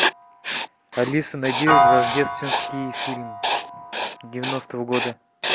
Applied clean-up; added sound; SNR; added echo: none; Writing + Piano; -4 dB; none.